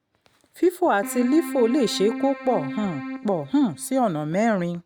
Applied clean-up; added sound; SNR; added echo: none; Keyboard (musical); 11 dB; none.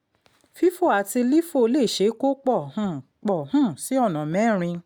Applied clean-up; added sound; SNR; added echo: none; none; none; none.